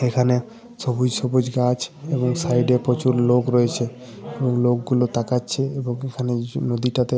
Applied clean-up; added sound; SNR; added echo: none; none; none; none.